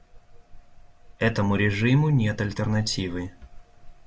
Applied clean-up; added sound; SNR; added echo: none; none; none; none.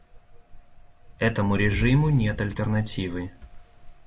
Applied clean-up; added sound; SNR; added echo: none; Fire; 11 dB; none.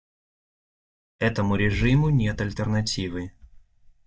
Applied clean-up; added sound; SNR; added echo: neural mask model DeepFilterNet 3.